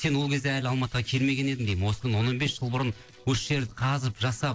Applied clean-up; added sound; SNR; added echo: neural separator model SepFormer DNS4.